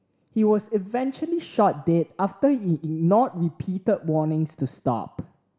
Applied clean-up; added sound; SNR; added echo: none; none; none; none.